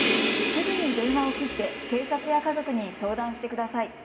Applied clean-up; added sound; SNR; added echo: none; Crash cymbal; 1 dB; reverberation time 2.6 s.